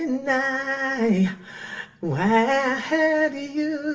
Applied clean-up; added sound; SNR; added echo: none; none; none; reverberation time 0.7 s.